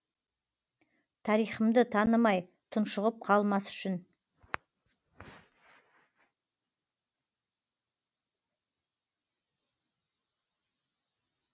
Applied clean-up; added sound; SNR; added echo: none; none; none; none.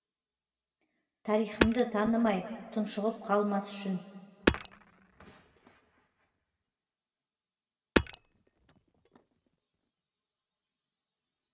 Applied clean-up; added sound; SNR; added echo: none; Hammer; 1 dB; reverberation time 2.5 s.